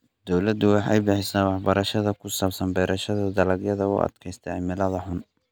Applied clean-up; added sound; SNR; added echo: none; none; none; none.